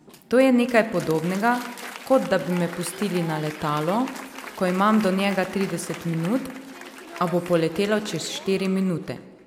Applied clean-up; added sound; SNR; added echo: none; Applause; 16 dB; none.